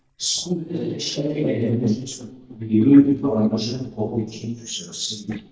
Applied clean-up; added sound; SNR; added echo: neural mask model DeepFilterNet 3.